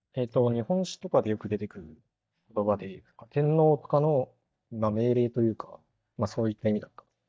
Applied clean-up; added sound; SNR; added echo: neural mask model DeepFilterNet 3.